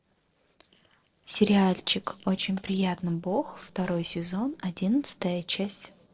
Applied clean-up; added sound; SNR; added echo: neural separator model SepFormer DNS4.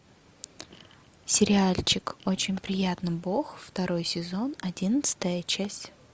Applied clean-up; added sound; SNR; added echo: none; none; none; none.